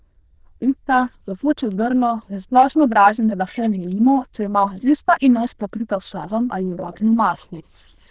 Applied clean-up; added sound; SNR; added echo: neural diffusion model UNIVERSE++.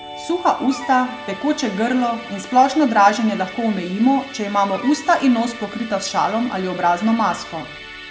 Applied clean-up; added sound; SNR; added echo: none; Musical instrument + Wind instrument, woodwind instrument; 15 dB; none.